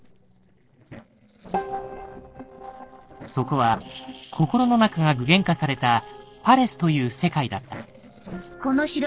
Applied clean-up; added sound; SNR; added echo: neural separator model SepFormer DNS4.